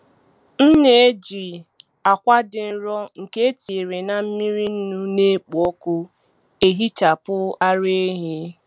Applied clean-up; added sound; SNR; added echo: none; none; none; none.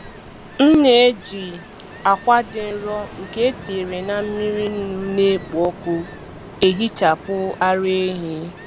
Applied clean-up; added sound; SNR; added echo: none; Ocean; 16 dB; none.